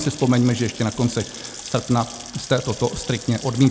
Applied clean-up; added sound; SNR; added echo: none; Sink (filling or washing) / Water tap, faucet / Splash, splatter; 14 dB; none.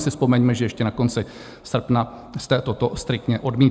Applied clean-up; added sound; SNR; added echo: none; none; none; none.